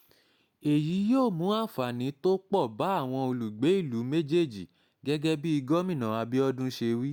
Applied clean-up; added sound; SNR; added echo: none; none; none; none.